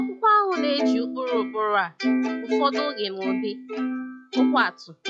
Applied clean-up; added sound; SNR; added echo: classical method log-MMSE.